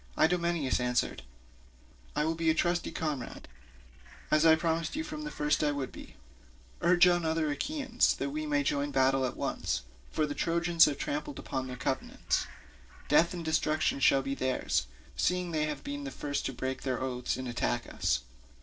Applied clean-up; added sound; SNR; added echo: neural separator model SepFormer DNS4.